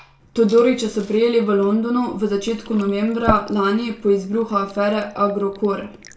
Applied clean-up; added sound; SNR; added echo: none; Liquid; 15 dB; reverberation time 0.3 s.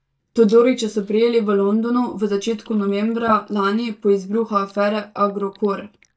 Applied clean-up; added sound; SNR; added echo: neural mask model DeepFilterNet 3.